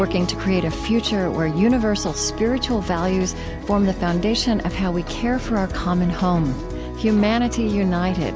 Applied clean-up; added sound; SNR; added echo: none; Subway, metro, underground; 18 dB; none.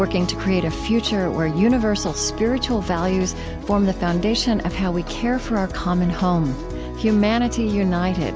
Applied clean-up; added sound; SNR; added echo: none; none; none; none.